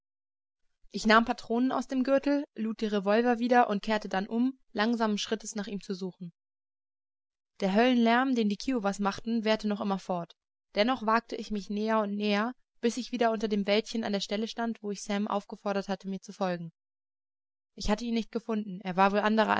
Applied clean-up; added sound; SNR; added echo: none; none; none; none.